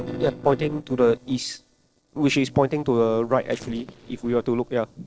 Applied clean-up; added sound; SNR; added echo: neural separator model SepFormer DNS4.